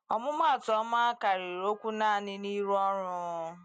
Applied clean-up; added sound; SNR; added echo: none; none; none; none.